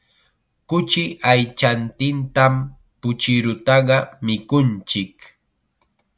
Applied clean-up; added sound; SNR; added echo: none; none; none; none.